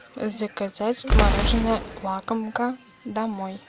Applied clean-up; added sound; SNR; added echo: none; Boom; -3 dB; none.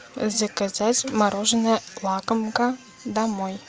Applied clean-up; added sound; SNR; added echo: none; none; none; none.